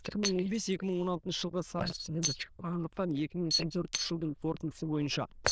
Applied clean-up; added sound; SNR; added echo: neural diffusion model UNIVERSE++.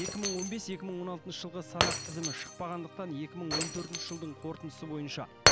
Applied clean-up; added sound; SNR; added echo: none; Shatter; -4 dB; none.